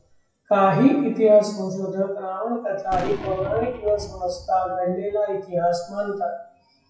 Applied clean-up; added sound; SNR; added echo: classical method WPE with log-MMSE.